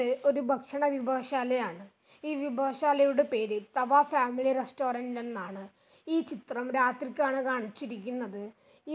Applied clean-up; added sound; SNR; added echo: none; none; none; none.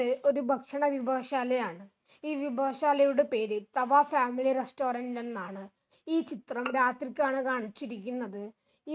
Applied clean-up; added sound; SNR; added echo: neural mask model RNNoise.